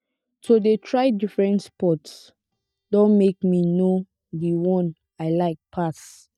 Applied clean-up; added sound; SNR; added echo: neural mask model DeepFilterNet 3.